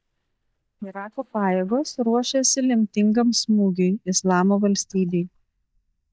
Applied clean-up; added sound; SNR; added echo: neural mask model DeepFilterNet 3.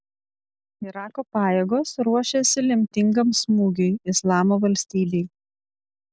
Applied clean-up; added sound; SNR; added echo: none; none; none; none.